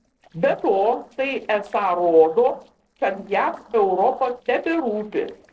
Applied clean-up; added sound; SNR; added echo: neural separator model SepFormer DNS4.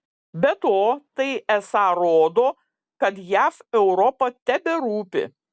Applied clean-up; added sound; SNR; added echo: none; none; none; none.